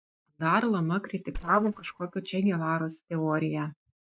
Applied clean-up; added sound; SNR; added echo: neural mask model DeepFilterNet 3.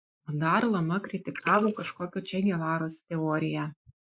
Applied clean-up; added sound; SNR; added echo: neural mask model Resemble Enhance denoiser.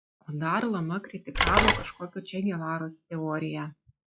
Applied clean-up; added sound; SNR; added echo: classical method log-MMSE.